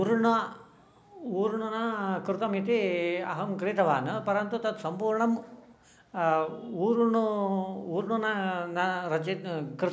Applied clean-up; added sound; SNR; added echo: none; none; none; none.